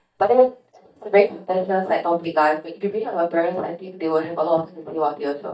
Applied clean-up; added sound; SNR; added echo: neural mask model DeepFilterNet 3.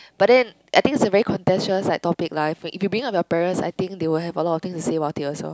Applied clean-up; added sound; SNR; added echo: none; none; none; none.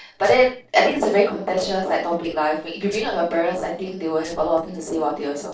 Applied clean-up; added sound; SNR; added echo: neural separator model SepFormer DNS4.